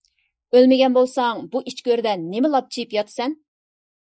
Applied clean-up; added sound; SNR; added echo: neural mask model Resemble Enhance denoiser.